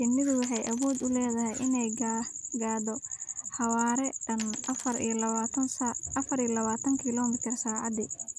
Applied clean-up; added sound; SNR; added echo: none; Coin (dropping); 16 dB; none.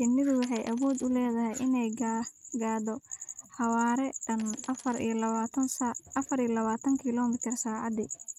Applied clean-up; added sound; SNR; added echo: neural mask model RNNoise.